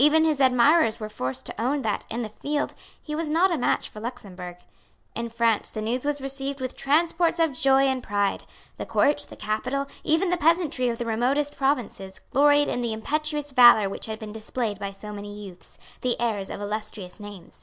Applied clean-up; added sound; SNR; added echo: none; none; none; none.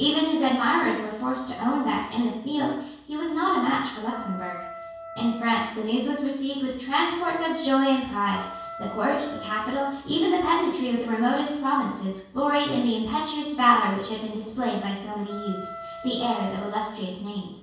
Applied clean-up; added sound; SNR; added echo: none; Wind instrument, woodwind instrument; 14 dB; reverberation time 0.6 s.